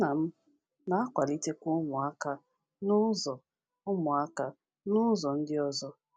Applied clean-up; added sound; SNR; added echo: none; none; none; none.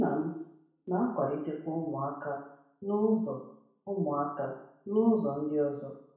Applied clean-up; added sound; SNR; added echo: none; none; none; reverberation time 0.6 s.